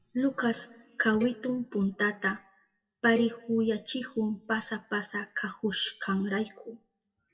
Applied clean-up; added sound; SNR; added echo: classical method WPE with log-MMSE.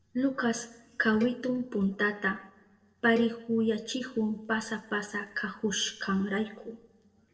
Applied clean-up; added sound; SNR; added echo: neural separator model SepFormer DNS4.